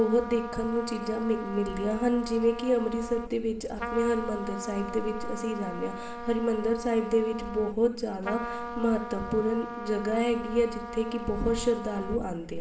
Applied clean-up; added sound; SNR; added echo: none; Trumpet; 10 dB; reverberation time 0.9 s.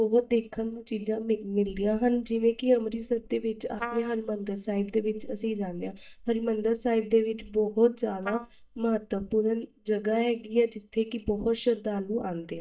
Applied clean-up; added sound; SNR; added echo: neural mask model DeepFilterNet 3.